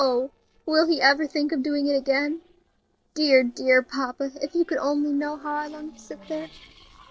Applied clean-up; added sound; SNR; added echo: neural separator model SepFormer DNS4.